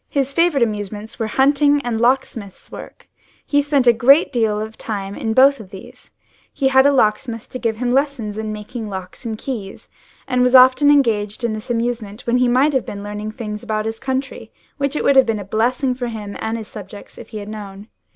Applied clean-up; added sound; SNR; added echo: none; none; none; none.